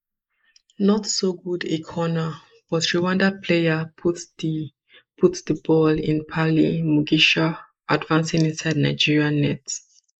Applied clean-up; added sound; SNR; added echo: neural mask model Resemble Enhance denoiser.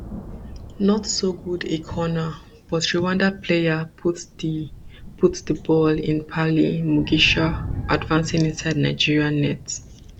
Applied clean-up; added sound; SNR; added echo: none; Thunder; 13 dB; none.